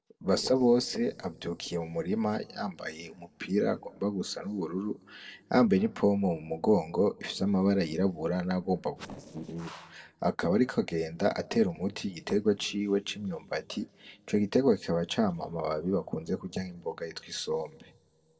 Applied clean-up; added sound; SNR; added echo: neural separator model SepFormer DNS4.